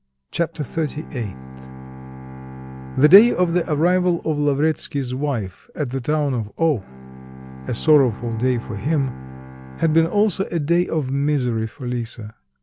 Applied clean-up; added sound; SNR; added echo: none; Bowed string instrument; 16 dB; none.